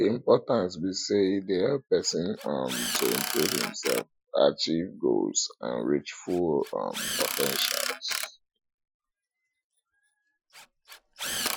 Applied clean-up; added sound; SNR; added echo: classical method Wiener filter.